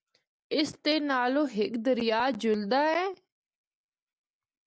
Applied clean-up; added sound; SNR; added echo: none; none; none; none.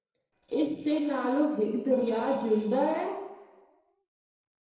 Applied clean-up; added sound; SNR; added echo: neural separator model SepFormer DNS4.